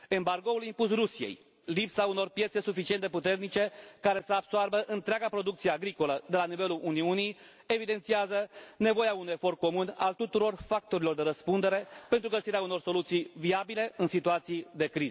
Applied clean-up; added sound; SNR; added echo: none; none; none; none.